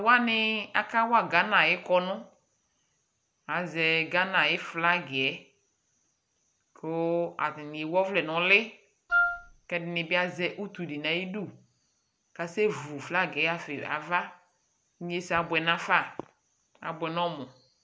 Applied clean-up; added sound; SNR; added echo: none; Wind instrument, woodwind instrument; -2 dB; none.